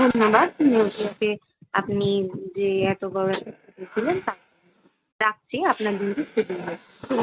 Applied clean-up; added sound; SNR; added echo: neural mask model RNNoise.